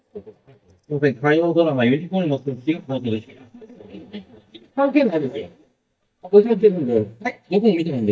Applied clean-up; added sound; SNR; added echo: neural mask model DeepFilterNet 3.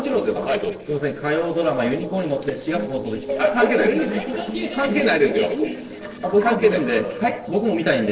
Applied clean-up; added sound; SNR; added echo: neural separator model SepFormer DNS4.